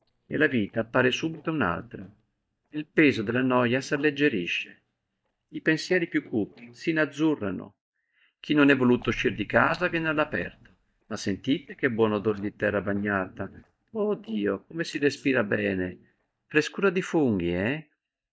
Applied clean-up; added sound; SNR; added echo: neural mask model DeepFilterNet 3.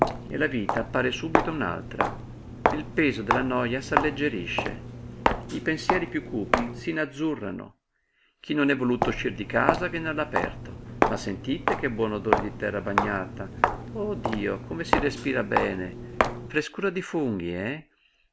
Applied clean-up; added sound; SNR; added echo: none; Walk, footsteps; 1 dB; none.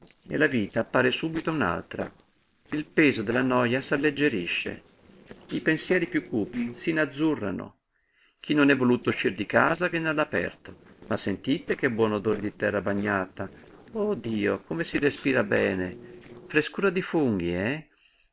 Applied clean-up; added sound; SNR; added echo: neural separator model SepFormer DNS4.